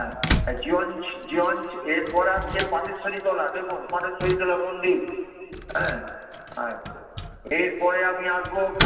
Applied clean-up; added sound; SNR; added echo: none; Keys jangling; 5 dB; reverberation time 2.4 s.